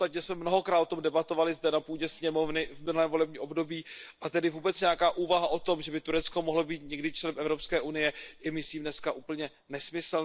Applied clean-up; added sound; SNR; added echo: neural mask model Resemble Enhance denoiser.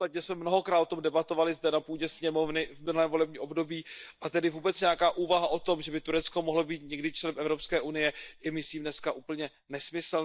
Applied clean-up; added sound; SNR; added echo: neural mask model DeepFilterNet 3.